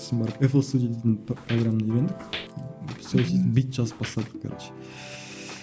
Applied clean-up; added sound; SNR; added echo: none; Walk, footsteps; 17 dB; none.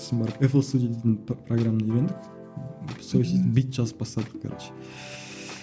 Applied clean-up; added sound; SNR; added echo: none; none; none; none.